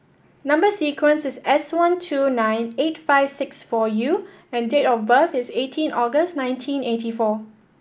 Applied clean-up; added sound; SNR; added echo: none; none; none; none.